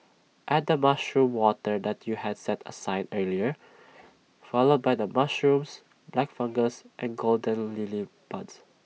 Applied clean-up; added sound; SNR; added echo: none; none; none; none.